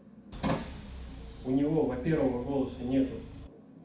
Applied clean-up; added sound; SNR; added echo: none; Engine; 13 dB; reverberation time 0.6 s.